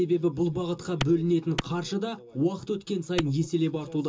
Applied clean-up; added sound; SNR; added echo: none; Clapping; 7 dB; reverberation time 0.2 s.